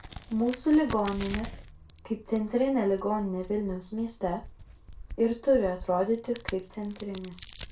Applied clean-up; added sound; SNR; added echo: none; Crack; 13 dB; reverberation time 0.2 s.